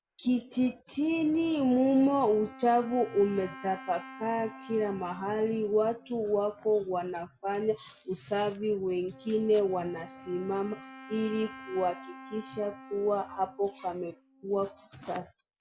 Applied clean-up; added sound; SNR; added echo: none; Wind instrument, woodwind instrument; 20 dB; none.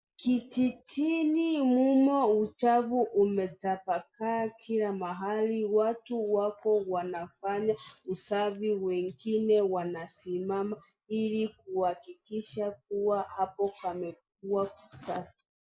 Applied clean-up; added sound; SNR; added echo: neural mask model Resemble Enhance denoiser.